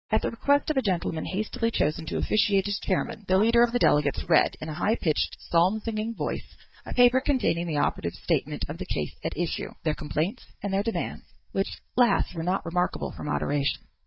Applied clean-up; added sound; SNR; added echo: neural mask model DeepFilterNet 3.